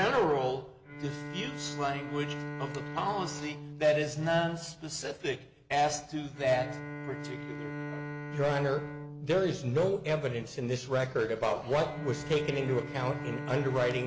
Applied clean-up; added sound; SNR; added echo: none; Bowed string instrument; 10 dB; none.